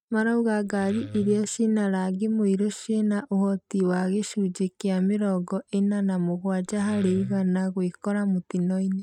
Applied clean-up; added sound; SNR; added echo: neural mask model RNNoise.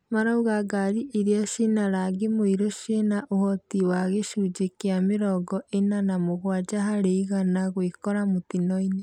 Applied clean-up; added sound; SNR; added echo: none; none; none; none.